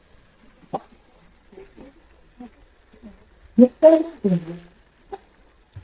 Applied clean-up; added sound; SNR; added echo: neural mask model DeepFilterNet 3.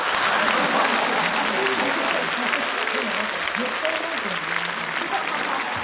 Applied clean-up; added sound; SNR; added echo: none; Applause / Crowd; -5 dB; reverberation time 0.5 s.